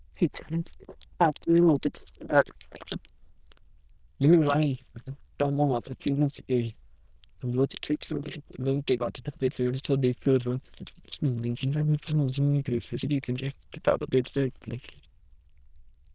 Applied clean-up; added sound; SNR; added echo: neural diffusion model UNIVERSE++.